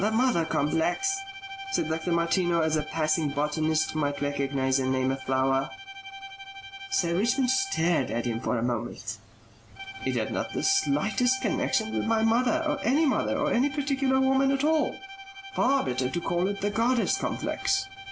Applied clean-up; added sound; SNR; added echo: none; Bowed string instrument; 14 dB; none.